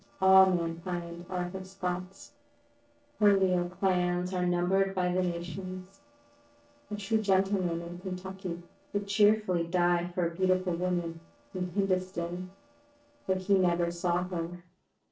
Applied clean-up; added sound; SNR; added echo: neural separator model SepFormer DNS4.